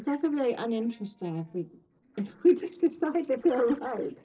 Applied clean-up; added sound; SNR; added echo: neural separator model SepFormer DNS4.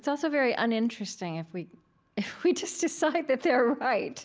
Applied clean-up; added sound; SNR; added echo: none; none; none; none.